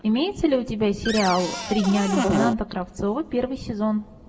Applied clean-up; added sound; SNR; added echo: none; Cupboard open or close; 3 dB; reverberation time 1.1 s.